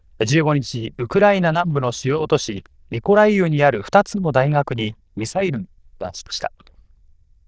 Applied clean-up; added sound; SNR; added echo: neural diffusion model UNIVERSE++.